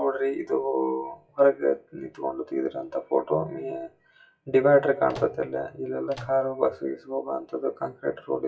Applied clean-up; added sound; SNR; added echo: classical method WPE with log-MMSE.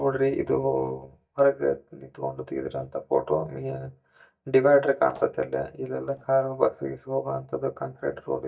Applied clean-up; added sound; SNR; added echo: neural mask model DeepFilterNet 3.